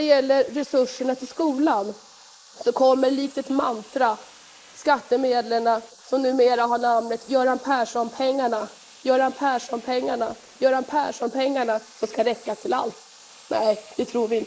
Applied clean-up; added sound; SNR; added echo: neural mask model Resemble Enhance denoiser.